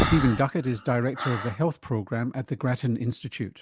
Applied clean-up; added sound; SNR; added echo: none; Breathing; 7 dB; none.